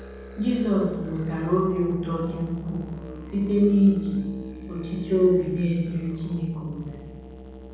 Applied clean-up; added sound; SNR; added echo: none; Musical instrument; 14 dB; reverberation time 1.3 s.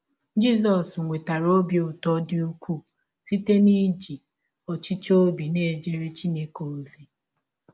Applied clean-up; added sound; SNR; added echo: none; none; none; none.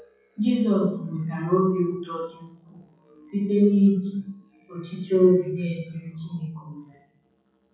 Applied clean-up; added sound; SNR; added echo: classical method WPE with log-MMSE.